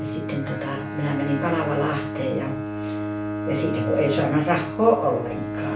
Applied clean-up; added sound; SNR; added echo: none; Bowed string instrument; 4 dB; reverberation time 0.3 s.